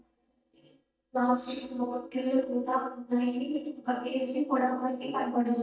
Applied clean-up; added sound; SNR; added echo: neural mask model DeepFilterNet 3.